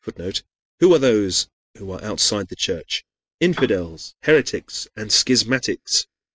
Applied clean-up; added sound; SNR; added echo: classical method spectral subtraction.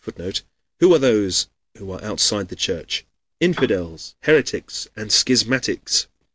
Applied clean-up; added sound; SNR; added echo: none; Piano; 11 dB; none.